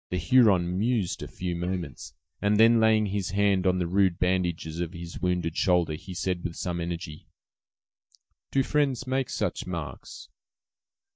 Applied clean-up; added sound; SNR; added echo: neural mask model DeepFilterNet 3.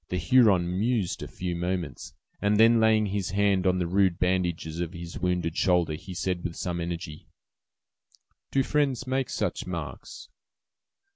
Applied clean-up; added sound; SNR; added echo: none; none; none; none.